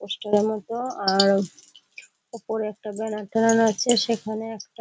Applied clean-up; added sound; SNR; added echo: none; none; none; none.